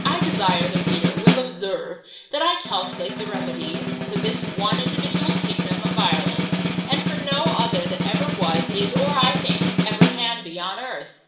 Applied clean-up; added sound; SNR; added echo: none; Snare drum; -2 dB; reverberation time 0.9 s.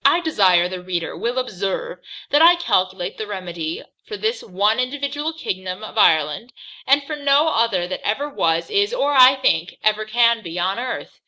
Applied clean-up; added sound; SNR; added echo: none; none; none; none.